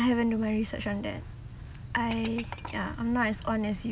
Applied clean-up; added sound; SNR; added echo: none; Glass; 18 dB; none.